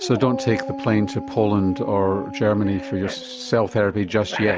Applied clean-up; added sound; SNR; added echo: none; Dog; 11 dB; none.